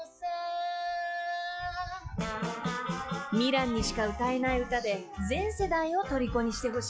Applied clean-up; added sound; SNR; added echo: classical method log-MMSE.